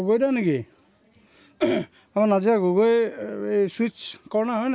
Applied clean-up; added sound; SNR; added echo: none; none; none; none.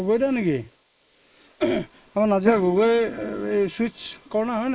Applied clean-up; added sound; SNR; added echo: neural mask model Resemble Enhance denoiser.